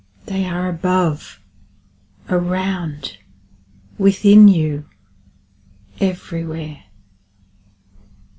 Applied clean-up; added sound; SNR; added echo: none; none; none; none.